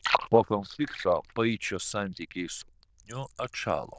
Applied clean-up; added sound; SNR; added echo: neural diffusion model UNIVERSE++.